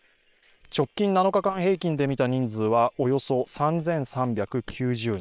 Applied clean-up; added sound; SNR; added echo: neural separator model SepFormer WHAM!.